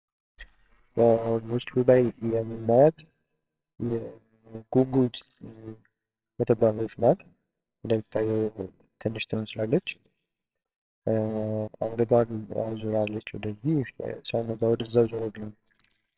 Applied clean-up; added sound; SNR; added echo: neural separator model SepFormer WHAMR!.